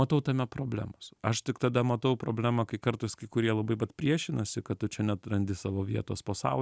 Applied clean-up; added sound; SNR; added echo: none; none; none; none.